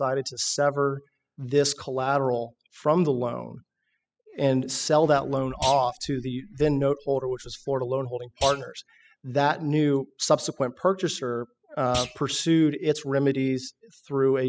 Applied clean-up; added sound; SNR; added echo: classical method spectral subtraction.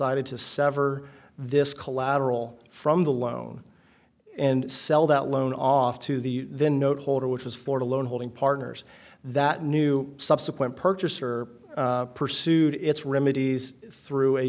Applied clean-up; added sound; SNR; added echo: none; none; none; none.